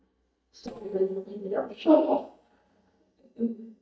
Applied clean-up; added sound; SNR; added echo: neural mask model DeepFilterNet 3.